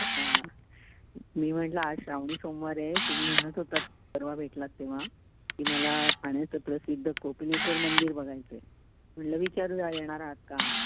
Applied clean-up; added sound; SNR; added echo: none; Camera; -3 dB; none.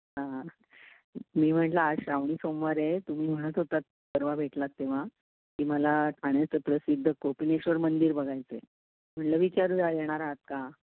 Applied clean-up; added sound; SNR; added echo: none; none; none; none.